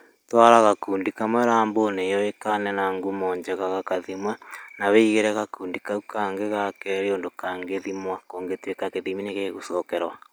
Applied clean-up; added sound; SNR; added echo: none; none; none; none.